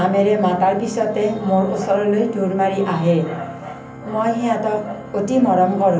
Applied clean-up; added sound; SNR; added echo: none; Organ; 17 dB; reverberation time 0.6 s.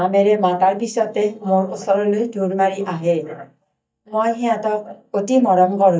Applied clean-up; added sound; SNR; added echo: neural mask model DeepFilterNet 3.